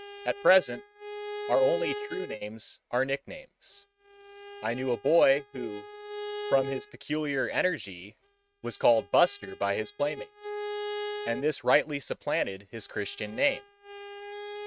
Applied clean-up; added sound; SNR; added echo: neural mask model RNNoise.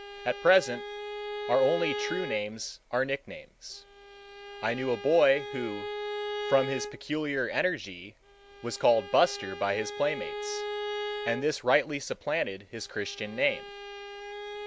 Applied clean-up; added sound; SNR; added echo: none; Bowed string instrument; 9 dB; none.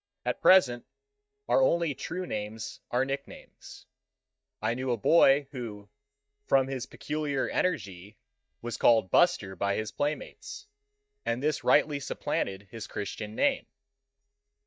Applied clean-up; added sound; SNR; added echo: neural mask model DeepFilterNet 3.